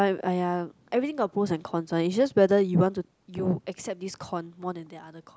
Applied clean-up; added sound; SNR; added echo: none; none; none; none.